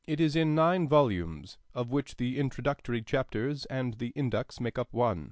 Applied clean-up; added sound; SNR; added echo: none; none; none; none.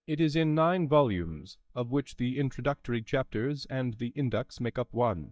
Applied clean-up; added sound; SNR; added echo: neural mask model DeepFilterNet 3.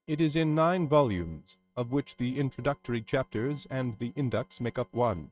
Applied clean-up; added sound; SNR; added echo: neural mask model RNNoise.